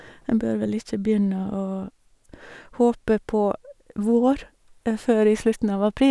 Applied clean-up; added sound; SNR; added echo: none; none; none; none.